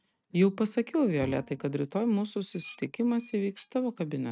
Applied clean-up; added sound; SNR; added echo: neural mask model RNNoise.